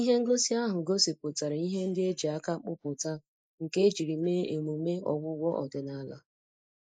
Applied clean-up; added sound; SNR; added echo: neural mask model Resemble Enhance denoiser.